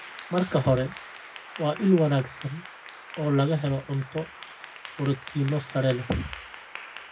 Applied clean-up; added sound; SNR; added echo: none; Applause / Clapping; 15 dB; reverberation time 0.4 s.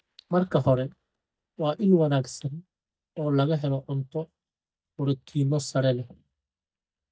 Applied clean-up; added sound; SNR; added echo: neural mask model DeepFilterNet 3.